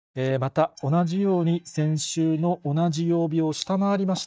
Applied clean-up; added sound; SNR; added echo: neural mask model DeepFilterNet 3.